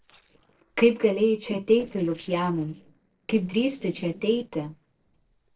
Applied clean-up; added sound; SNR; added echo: neural separator model SepFormer DNS4.